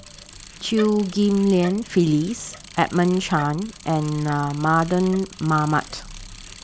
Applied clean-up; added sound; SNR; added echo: none; Bicycle; 18 dB; none.